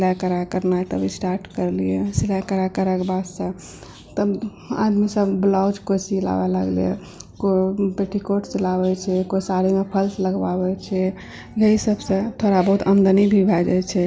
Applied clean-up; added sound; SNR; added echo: none; none; none; none.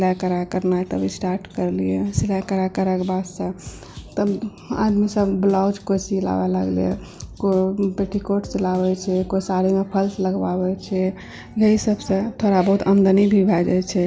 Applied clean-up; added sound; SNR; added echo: none; Drum / Drum kit; 19 dB; none.